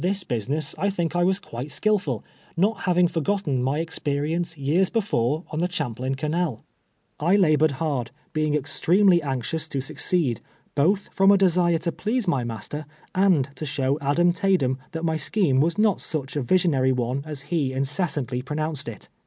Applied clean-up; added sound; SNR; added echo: none; none; none; none.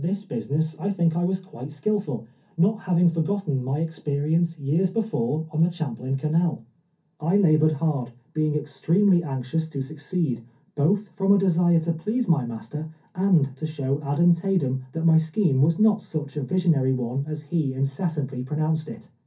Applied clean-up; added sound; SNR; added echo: none; none; none; reverberation time 0.3 s.